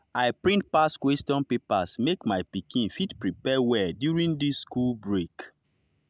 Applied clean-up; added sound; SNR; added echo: none; none; none; none.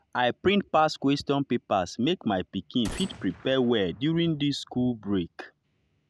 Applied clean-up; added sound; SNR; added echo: none; Gunshot, gunfire; 19 dB; none.